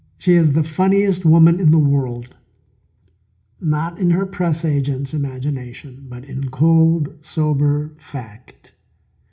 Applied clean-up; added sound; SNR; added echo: none; none; none; reverberation time 0.4 s.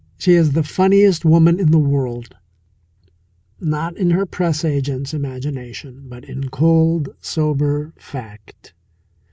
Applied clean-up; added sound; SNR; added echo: none; none; none; none.